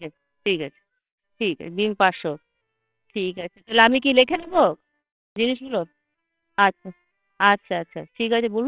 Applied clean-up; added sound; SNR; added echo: neural separator model SepFormer WHAMR!.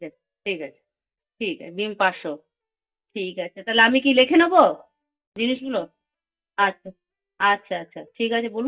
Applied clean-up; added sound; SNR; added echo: neural mask model DeepFilterNet 3.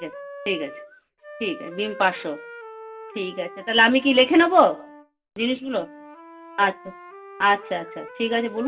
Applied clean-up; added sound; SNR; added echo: none; Wind instrument, woodwind instrument; 17 dB; reverberation time 0.1 s.